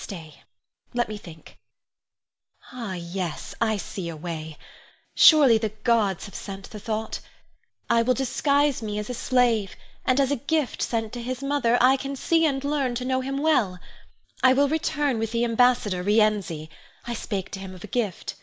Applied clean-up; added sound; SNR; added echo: none; none; none; none.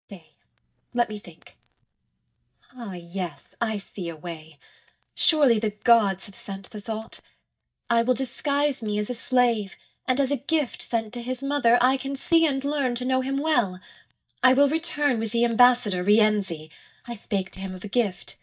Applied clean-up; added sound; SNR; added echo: neural mask model DeepFilterNet 3.